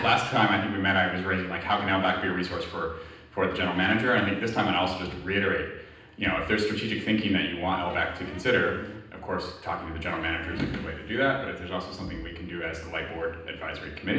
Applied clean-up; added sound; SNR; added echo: none; Squeak; 19 dB; reverberation time 0.9 s.